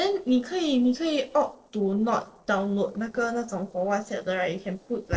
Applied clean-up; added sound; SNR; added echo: neural separator model SepFormer DNS4.